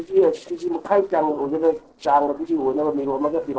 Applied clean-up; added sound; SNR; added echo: neural separator model SepFormer DNS4.